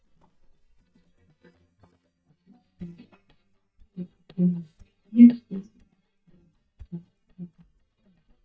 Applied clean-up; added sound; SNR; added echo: neural mask model DeepFilterNet 3.